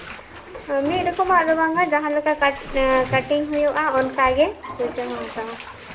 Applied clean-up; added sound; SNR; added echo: none; Bathtub (filling or washing); 13 dB; reverberation time 1.1 s.